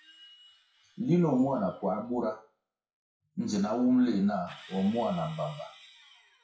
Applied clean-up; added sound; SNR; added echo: classical method WPE with log-MMSE.